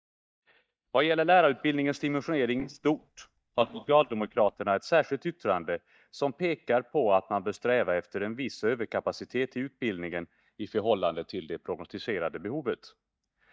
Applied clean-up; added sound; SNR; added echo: neural mask model DeepFilterNet 3.